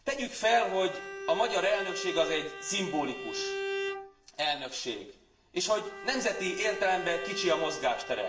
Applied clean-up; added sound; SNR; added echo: none; Bowed string instrument; 8 dB; reverberation time 0.6 s.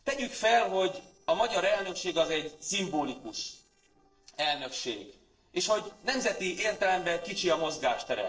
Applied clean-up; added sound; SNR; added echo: neural separator model SepFormer DNS4.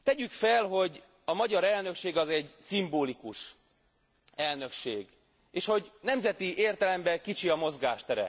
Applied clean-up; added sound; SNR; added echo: none; none; none; none.